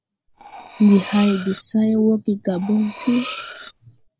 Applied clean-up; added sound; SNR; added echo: none; Cutlery, silverware; 15 dB; none.